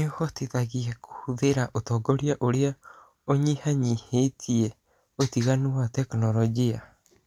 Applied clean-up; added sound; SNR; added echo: none; none; none; none.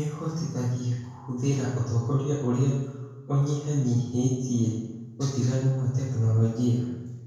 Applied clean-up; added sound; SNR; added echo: none; none; none; reverberation time 0.9 s.